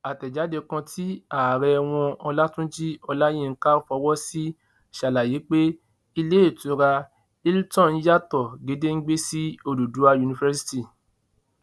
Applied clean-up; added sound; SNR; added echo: none; none; none; none.